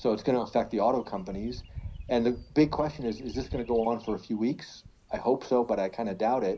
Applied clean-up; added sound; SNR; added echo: none; Bird vocalization, bird call, bird song; 17 dB; reverberation time 0.4 s.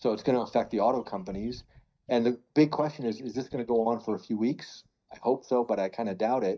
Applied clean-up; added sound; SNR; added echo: neural mask model DeepFilterNet 3.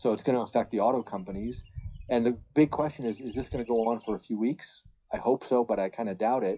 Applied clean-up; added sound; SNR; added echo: classical method WPE with log-MMSE.